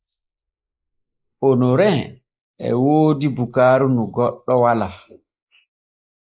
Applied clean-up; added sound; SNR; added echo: neural mask model Resemble Enhance denoiser.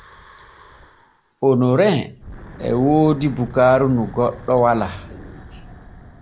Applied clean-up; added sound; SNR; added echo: none; Wind / Breathing; 19 dB; none.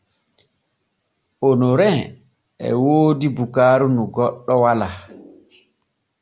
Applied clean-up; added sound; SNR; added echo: none; none; none; none.